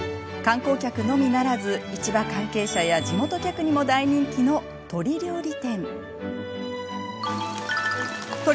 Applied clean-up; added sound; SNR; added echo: none; none; none; none.